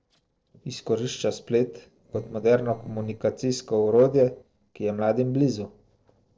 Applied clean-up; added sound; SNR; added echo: neural separator model SepFormer DNS4.